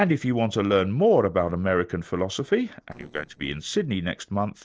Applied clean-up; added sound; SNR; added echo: neural separator model SepFormer DNS4.